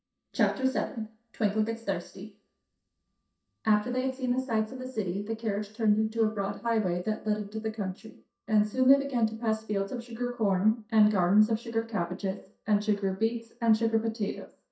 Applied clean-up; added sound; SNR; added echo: neural mask model DeepFilterNet 3.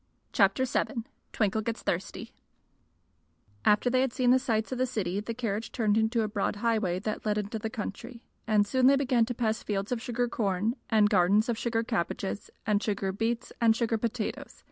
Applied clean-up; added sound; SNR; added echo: none; none; none; none.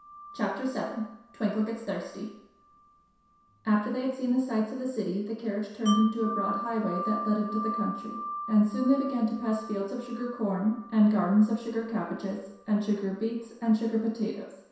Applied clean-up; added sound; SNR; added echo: none; Wind chime; 12 dB; reverberation time 0.7 s.